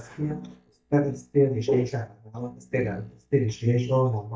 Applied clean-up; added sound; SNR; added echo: neural mask model DeepFilterNet 3.